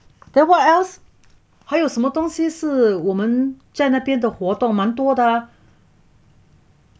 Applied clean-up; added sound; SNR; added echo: none; none; none; none.